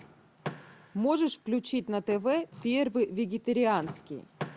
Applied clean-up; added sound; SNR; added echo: none; Door / Car; 16 dB; none.